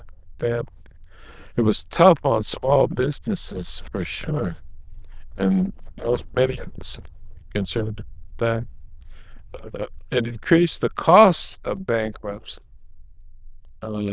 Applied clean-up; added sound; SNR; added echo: neural diffusion model UNIVERSE++.